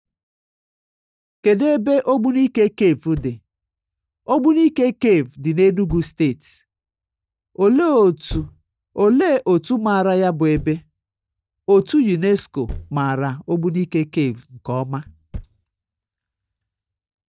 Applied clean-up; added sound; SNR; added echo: neural mask model DeepFilterNet 3.